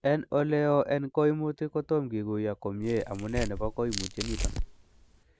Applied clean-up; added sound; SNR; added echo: none; Tearing; 5 dB; none.